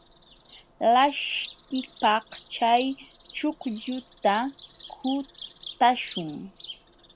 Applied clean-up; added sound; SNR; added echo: none; Bird vocalization, bird call, bird song; 19 dB; none.